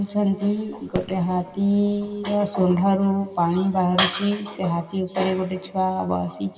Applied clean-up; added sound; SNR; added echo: none; Fireworks; 16 dB; reverberation time 1.4 s.